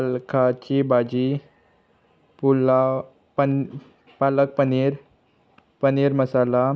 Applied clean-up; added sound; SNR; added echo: none; none; none; none.